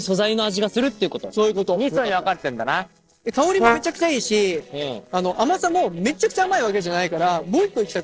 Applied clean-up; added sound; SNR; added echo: neural separator model SepFormer DNS4.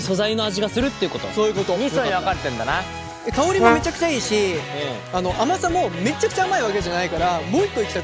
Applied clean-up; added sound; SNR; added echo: none; Brass instrument; 3 dB; none.